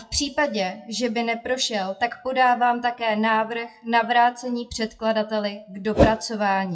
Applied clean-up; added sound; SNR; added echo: classical method WPE with log-MMSE.